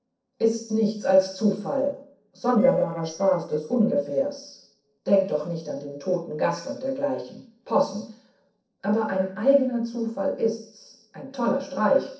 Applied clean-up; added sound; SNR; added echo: neural separator model SepFormer DNS4.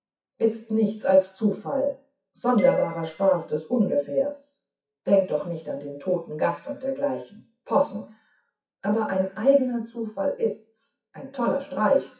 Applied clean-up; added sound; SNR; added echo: classical method WPE with log-MMSE.